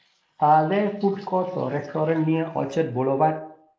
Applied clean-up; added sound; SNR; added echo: neural mask model Resemble Enhance denoiser.